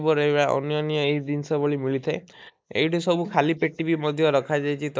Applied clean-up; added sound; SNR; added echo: neural mask model Resemble Enhance denoiser.